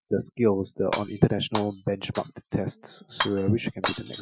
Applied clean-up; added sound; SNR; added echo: classical method Wiener filter.